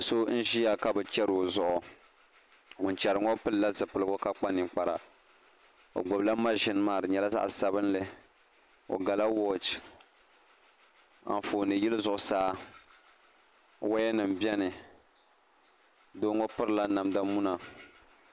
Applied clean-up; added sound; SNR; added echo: none; none; none; none.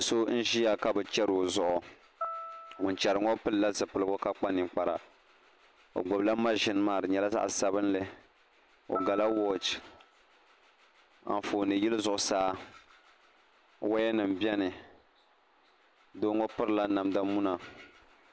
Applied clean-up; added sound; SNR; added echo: none; Piano; 13 dB; none.